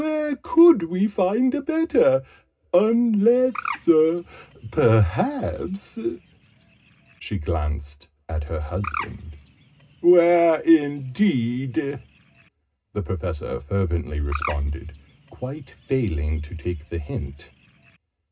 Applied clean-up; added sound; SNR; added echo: none; Bird; 17 dB; reverberation time 0.2 s.